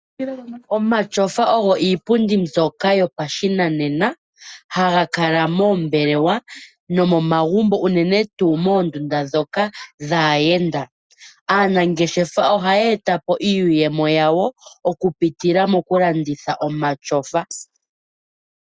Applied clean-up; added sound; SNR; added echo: neural mask model DeepFilterNet 3.